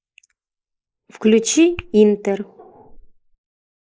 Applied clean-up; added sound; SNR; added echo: neural mask model Resemble Enhance denoiser.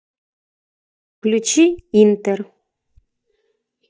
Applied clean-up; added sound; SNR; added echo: neural mask model DeepFilterNet 3.